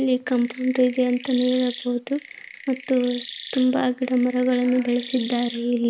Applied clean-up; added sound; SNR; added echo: none; Chirp, tweet; 16 dB; none.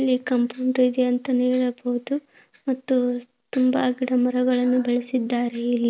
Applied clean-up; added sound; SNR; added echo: none; none; none; none.